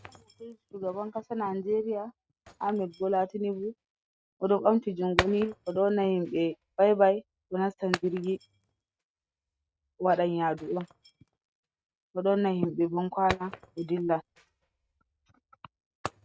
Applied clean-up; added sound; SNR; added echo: neural mask model RNNoise.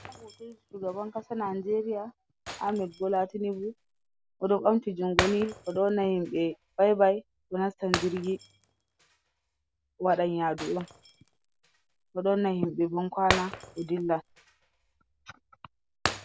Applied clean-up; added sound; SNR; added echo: none; Shatter; 9 dB; none.